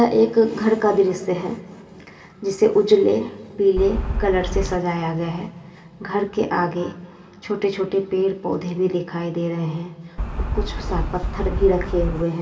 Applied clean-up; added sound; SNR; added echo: none; Wind; 3 dB; reverberation time 2.7 s.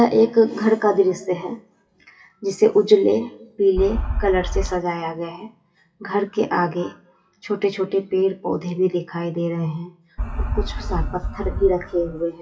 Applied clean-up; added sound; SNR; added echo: classical method WPE with log-MMSE.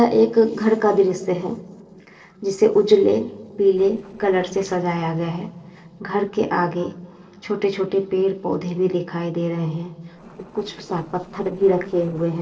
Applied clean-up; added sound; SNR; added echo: neural separator model SepFormer DNS4.